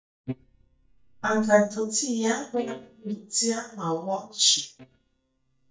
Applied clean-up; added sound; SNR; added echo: neural mask model DeepFilterNet 3.